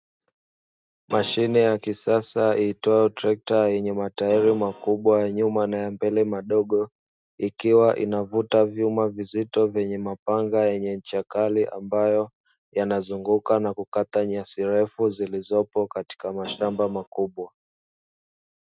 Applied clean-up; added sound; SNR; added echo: neural mask model RNNoise.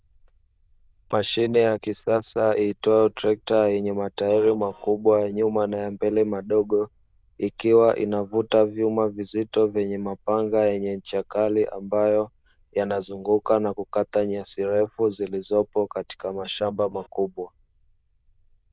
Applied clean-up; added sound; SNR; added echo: neural diffusion model UNIVERSE++.